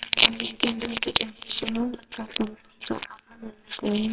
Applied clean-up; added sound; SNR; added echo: neural separator model SepFormer WHAMR!.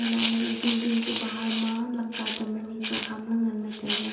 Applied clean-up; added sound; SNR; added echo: none; Rattle (instrument); 6 dB; reverberation time 2.0 s.